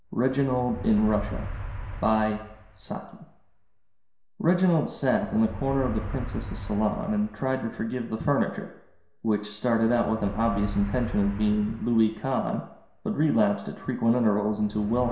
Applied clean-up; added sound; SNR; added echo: none; Motor vehicle (road); 12 dB; reverberation time 0.7 s.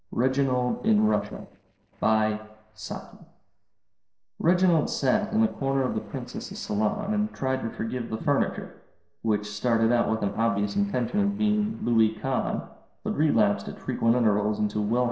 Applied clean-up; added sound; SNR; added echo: neural separator model SepFormer DNS4.